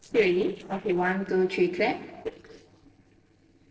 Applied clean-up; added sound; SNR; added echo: neural separator model SepFormer DNS4.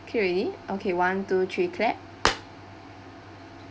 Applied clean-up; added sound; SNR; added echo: none; none; none; none.